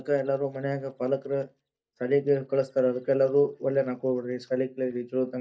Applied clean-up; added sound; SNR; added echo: neural mask model DeepFilterNet 3.